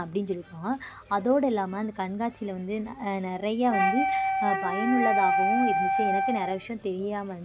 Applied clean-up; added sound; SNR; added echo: none; Wind instrument, woodwind instrument; -3 dB; none.